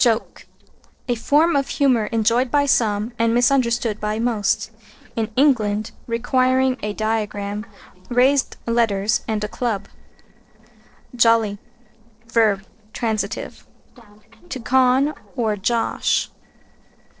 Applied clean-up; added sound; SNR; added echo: neural separator model SepFormer DNS4.